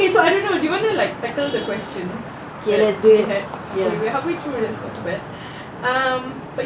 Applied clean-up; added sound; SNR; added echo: none; Traffic noise, roadway noise / Vehicle horn, car horn, honking; 12 dB; none.